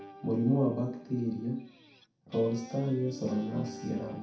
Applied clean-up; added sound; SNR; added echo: none; Guitar; 16 dB; reverberation time 0.6 s.